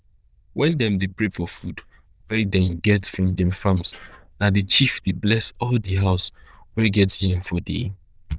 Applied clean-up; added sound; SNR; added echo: neural diffusion model UNIVERSE++.